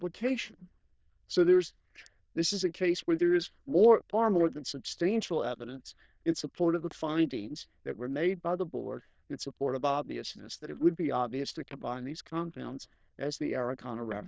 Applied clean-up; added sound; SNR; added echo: neural diffusion model UNIVERSE++.